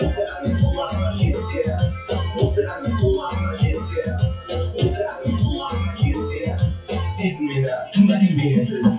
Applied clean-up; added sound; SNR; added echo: classical method WPE with log-MMSE.